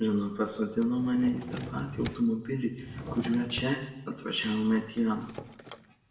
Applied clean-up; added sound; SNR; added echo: none; Drawer open or close; 13 dB; reverberation time 0.9 s.